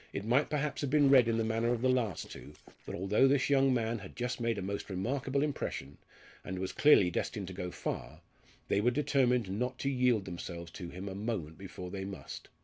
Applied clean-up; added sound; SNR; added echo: neural separator model SepFormer DNS4.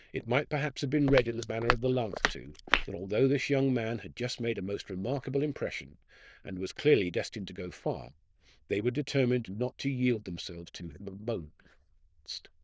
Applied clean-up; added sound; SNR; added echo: neural diffusion model UNIVERSE++.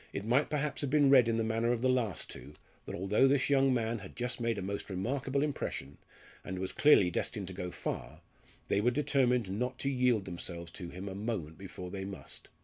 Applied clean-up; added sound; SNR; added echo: none; none; none; none.